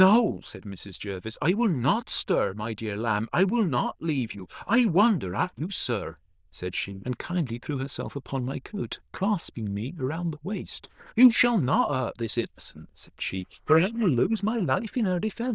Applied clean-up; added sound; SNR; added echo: neural diffusion model UNIVERSE++.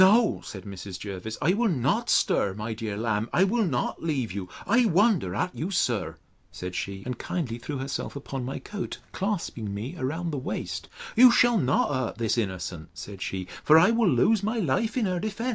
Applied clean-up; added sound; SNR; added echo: none; none; none; none.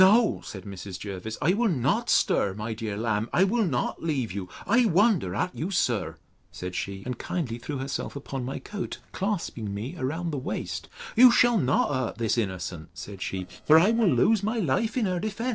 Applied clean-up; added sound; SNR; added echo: neural separator model SepFormer DNS4.